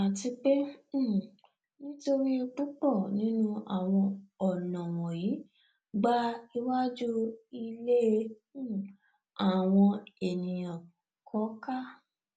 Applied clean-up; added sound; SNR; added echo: none; none; none; none.